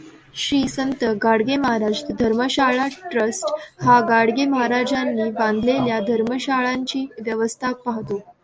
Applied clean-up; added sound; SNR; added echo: none; none; none; none.